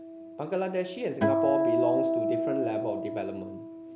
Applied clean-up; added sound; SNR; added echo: none; Acoustic guitar; -3 dB; none.